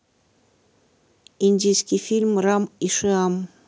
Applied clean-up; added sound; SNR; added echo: none; none; none; none.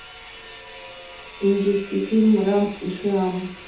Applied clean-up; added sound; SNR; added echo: none; Sawing; 14 dB; reverberation time 0.6 s.